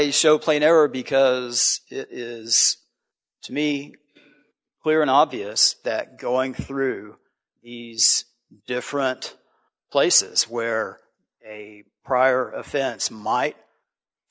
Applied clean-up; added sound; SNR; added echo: none; none; none; none.